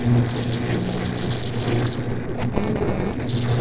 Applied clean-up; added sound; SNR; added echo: neural separator model SepFormer DNS4.